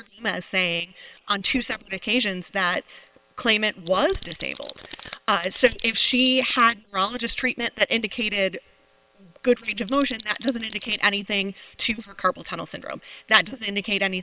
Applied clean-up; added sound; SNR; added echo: neural separator model SepFormer WHAM!.